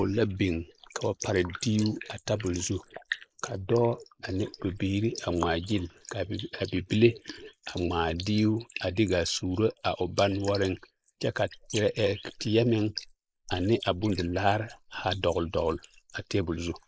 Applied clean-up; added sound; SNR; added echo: neural mask model Resemble Enhance denoiser.